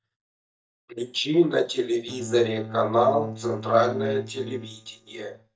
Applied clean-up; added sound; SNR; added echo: neural mask model DeepFilterNet 3.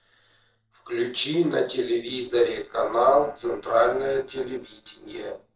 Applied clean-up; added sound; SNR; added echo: neural separator model SepFormer DNS4.